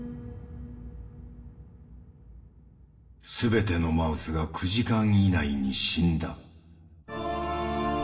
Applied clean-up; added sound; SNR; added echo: none; Explosion; 20 dB; reverberation time 2.6 s.